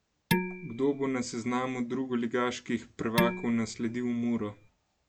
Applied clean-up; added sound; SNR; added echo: none; Dishes, pots, and pans; 4 dB; none.